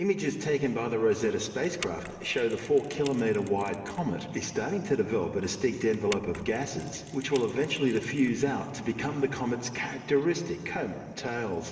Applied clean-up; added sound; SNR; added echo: none; Mechanisms; 18 dB; reverberation time 2.9 s.